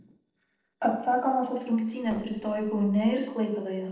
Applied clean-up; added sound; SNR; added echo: neural separator model SepFormer DNS4.